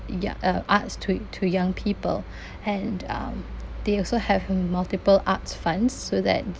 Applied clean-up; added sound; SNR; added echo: none; none; none; none.